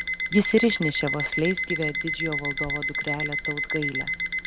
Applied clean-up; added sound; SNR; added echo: none; Alarm; 1 dB; none.